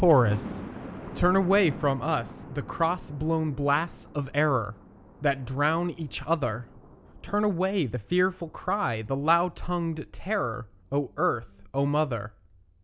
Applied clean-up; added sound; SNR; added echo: none; Thunder; 17 dB; none.